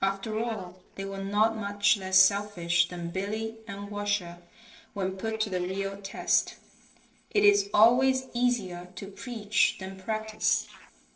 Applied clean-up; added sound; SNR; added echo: neural separator model SepFormer DNS4.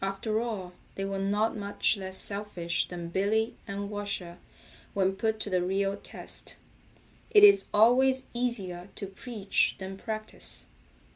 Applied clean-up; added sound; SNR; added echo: none; none; none; none.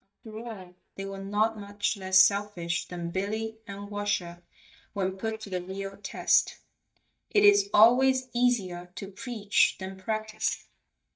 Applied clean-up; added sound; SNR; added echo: neural mask model DeepFilterNet 3.